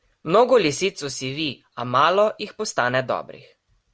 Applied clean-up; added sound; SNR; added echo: none; none; none; none.